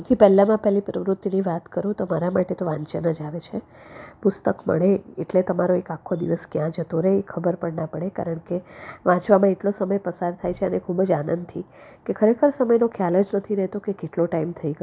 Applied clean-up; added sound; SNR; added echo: none; none; none; none.